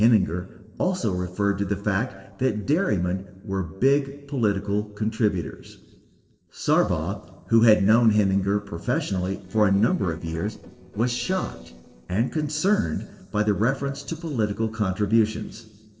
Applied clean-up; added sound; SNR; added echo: neural separator model SepFormer DNS4.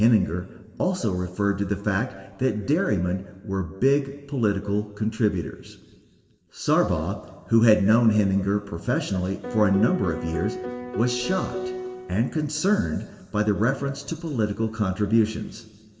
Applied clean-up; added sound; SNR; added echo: none; Piano; 8 dB; reverberation time 1.7 s.